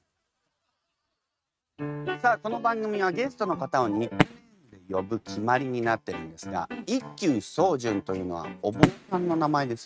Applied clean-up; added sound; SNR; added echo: neural mask model RNNoise.